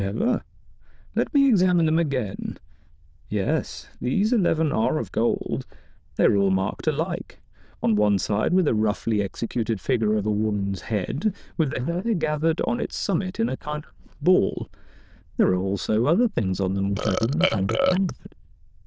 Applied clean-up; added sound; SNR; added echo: neural diffusion model UNIVERSE++.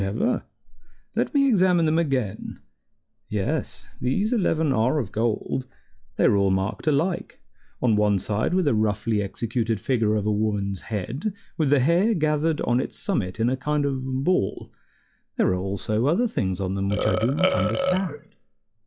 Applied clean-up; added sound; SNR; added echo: classical method log-MMSE.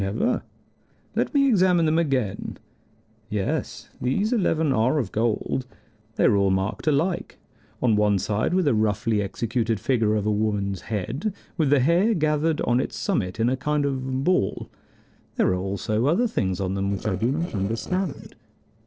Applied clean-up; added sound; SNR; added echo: neural separator model SepFormer DNS4.